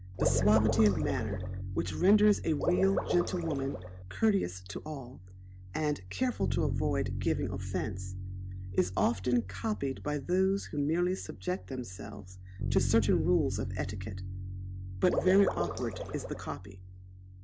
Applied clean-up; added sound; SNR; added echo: none; Water / Liquid + Bass guitar; 4 dB; none.